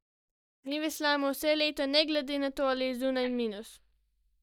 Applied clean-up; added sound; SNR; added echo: neural mask model DeepFilterNet 3.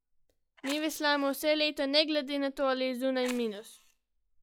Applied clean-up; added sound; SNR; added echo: classical method log-MMSE.